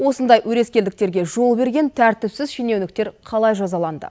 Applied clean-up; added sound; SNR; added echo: none; none; none; none.